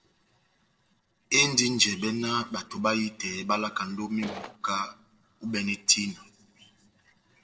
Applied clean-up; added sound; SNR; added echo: neural separator model SepFormer DNS4.